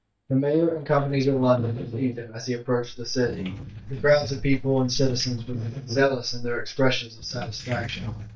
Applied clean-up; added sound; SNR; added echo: neural mask model DeepFilterNet 3.